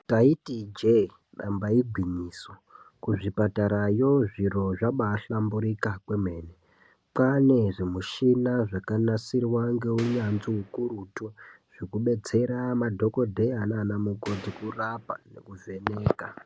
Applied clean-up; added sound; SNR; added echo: none; Boom; 18 dB; none.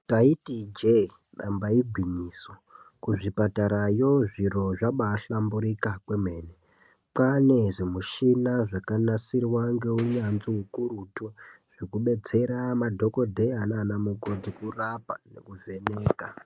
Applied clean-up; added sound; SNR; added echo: neural mask model RNNoise.